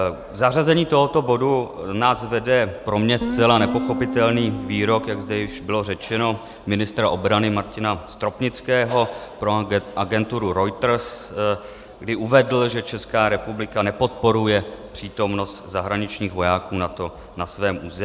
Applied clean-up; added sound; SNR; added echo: none; Guitar; 7 dB; none.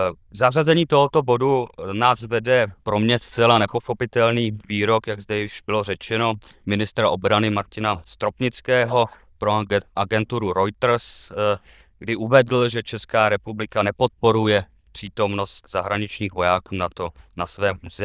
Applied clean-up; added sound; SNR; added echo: neural diffusion model UNIVERSE++.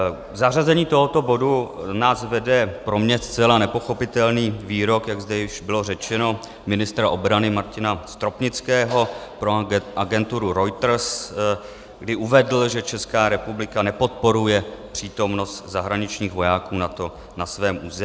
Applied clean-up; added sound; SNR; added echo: none; none; none; none.